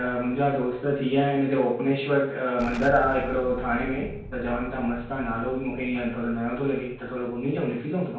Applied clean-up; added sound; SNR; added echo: none; Explosion; 15 dB; reverberation time 0.5 s.